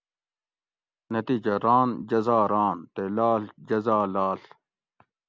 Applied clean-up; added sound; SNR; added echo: none; none; none; none.